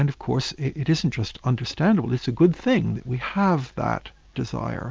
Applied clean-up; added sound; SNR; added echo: none; none; none; none.